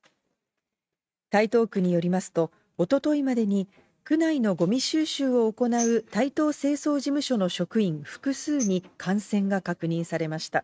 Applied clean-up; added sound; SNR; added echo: neural mask model RNNoise.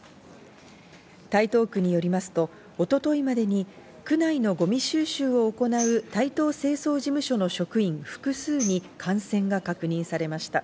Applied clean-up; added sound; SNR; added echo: none; Tambourine; 14 dB; none.